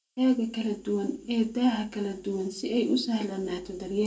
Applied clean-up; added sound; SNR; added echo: none; none; none; reverberation time 0.2 s.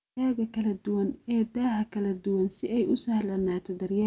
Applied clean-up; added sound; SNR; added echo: none; none; none; none.